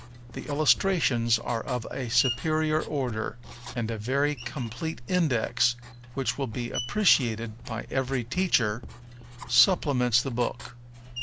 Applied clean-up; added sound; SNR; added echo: none; Screech + Writing; 12 dB; none.